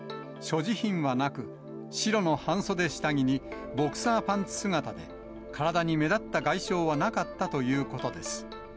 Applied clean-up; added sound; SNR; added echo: none; none; none; none.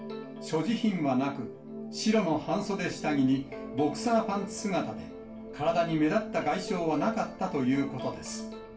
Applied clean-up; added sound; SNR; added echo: none; none; none; reverberation time 0.3 s.